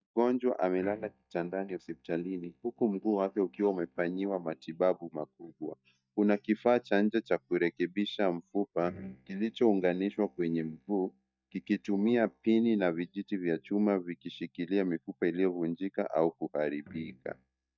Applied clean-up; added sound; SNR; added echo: neural mask model DeepFilterNet 3.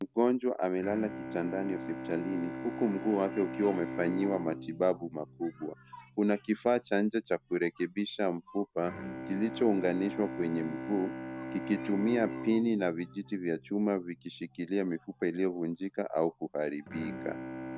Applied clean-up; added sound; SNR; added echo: none; Bowed string instrument; 10 dB; none.